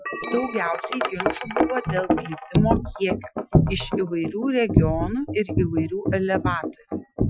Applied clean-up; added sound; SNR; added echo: classical method Wiener filter.